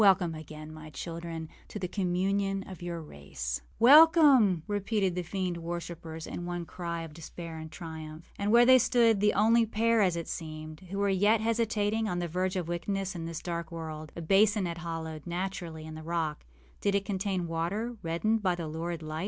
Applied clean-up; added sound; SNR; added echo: none; none; none; none.